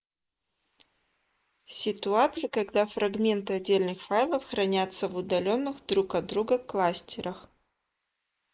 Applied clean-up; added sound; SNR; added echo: neural mask model Resemble Enhance denoiser.